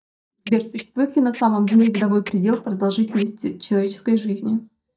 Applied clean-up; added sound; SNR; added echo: neural mask model DeepFilterNet 3.